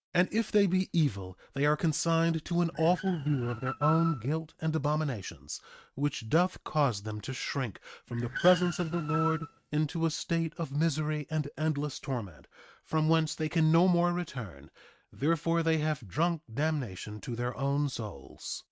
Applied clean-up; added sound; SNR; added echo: neural mask model RNNoise.